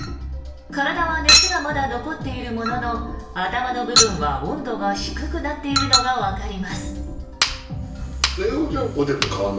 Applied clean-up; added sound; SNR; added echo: none; Chink, clink; 1 dB; reverberation time 0.8 s.